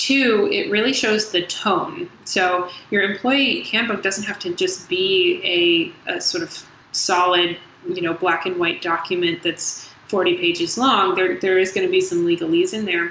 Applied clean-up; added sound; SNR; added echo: none; none; none; none.